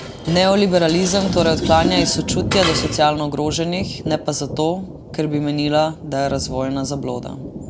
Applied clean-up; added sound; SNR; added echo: none; Thunder + Dishes, pots, and pans; 7 dB; none.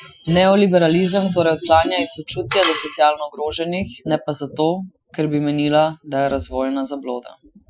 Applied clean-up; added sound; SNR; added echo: classical method Wiener filter.